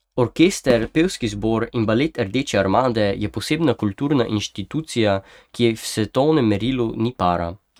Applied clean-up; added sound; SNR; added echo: neural mask model RNNoise.